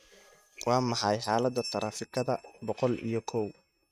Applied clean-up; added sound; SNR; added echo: neural mask model RNNoise.